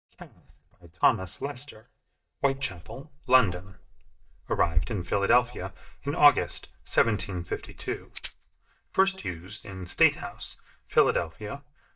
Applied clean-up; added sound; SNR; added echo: neural mask model DeepFilterNet 3.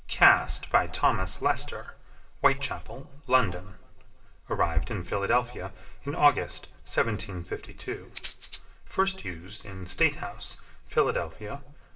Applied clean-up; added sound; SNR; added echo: neural separator model SepFormer DNS4.